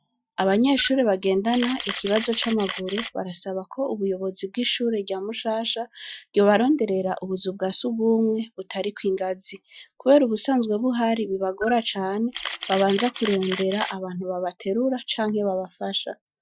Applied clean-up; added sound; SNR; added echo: classical method Wiener filter.